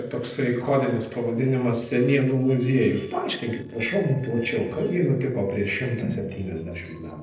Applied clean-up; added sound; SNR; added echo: neural separator model SepFormer DNS4.